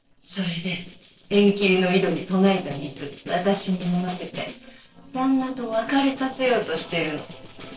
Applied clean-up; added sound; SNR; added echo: neural separator model SepFormer DNS4.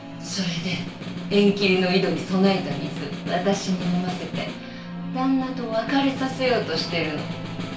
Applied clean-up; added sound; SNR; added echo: none; Snare drum; 11 dB; reverberation time 0.3 s.